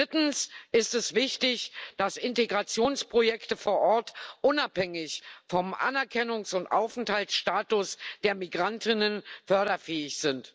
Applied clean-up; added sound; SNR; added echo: none; none; none; none.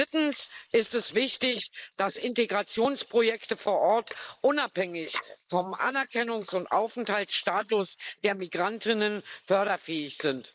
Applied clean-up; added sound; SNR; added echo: neural mask model Resemble Enhance denoiser.